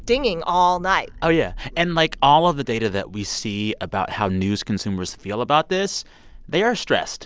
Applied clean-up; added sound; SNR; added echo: none; Thunder; 20 dB; none.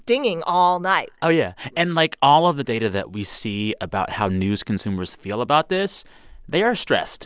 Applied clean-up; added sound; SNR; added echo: none; none; none; none.